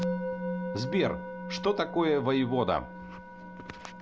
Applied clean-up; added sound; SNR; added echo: none; Musical instrument; 6 dB; none.